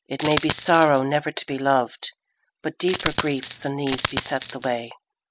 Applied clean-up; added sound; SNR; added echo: none; Coin (dropping); 1 dB; none.